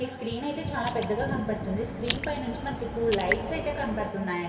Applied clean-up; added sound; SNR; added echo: none; Raindrop; 5 dB; reverberation time 2.4 s.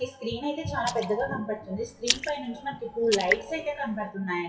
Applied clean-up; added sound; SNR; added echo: classical method WPE with log-MMSE.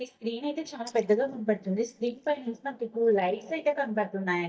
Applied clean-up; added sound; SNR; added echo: neural mask model DeepFilterNet 3.